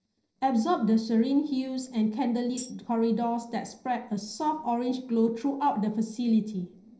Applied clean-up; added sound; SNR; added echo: neural separator model SepFormer DNS4.